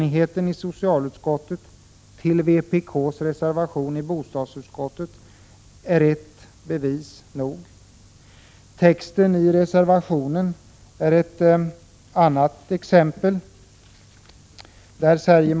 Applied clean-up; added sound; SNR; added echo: none; none; none; none.